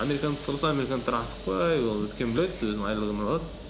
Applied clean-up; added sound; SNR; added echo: none; Sliding door / Hiss; 6 dB; none.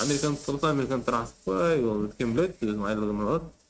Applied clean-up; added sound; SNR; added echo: neural mask model RNNoise.